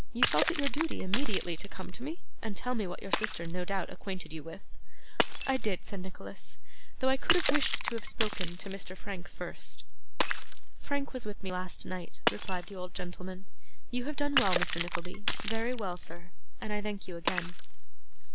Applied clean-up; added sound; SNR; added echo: none; Shatter; 14 dB; none.